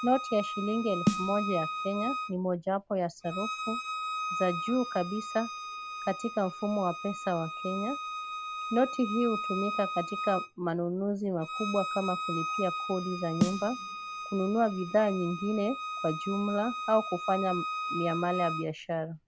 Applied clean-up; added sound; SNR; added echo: none; Bowed string instrument + Snare drum; 5 dB; none.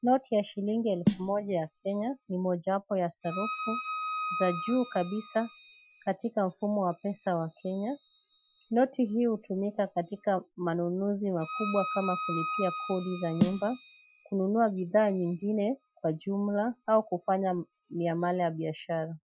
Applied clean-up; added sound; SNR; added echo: classical method Wiener filter.